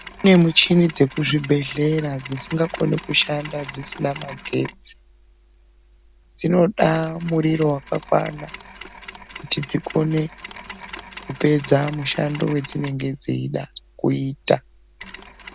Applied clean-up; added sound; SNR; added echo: none; Mechanisms; 18 dB; none.